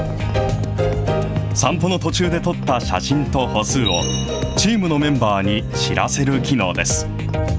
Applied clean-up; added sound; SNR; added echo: none; none; none; none.